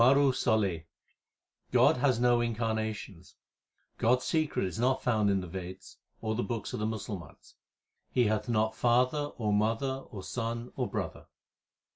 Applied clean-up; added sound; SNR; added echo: none; none; none; none.